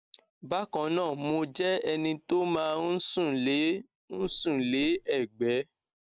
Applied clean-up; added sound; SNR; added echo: none; Whoosh, swoosh, swish; 19 dB; none.